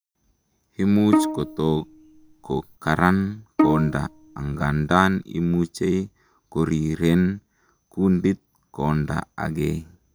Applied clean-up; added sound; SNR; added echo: none; Bowed string instrument; 3 dB; none.